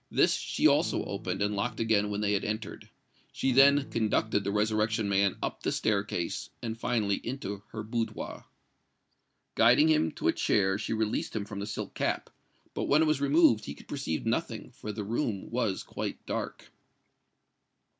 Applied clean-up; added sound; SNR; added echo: none; Electric guitar / Strum; 15 dB; none.